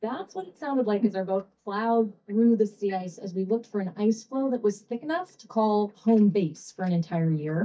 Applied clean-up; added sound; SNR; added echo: neural mask model DeepFilterNet 3.